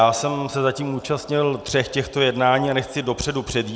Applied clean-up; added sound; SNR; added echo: none; none; none; none.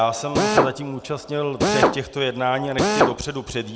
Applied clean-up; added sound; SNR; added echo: none; Drill; -4 dB; none.